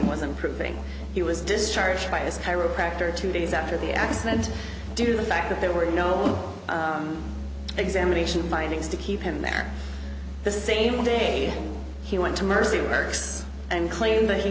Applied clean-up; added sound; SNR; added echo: none; Musical instrument; 8 dB; none.